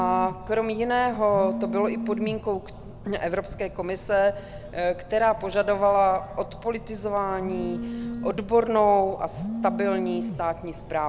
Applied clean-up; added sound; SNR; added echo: none; Telephone; 10 dB; none.